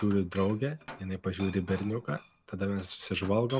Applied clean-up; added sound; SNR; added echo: none; Glass; 18 dB; none.